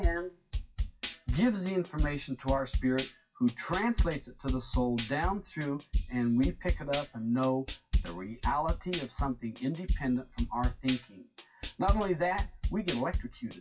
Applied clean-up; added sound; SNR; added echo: classical method WPE with log-MMSE.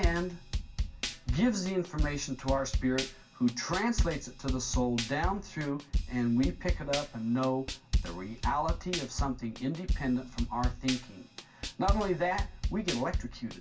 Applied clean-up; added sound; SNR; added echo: none; Drum / Drum kit; 2 dB; reverberation time 0.2 s.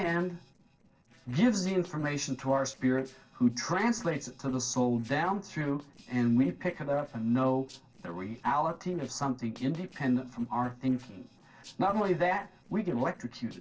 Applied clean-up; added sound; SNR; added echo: neural separator model SepFormer DNS4.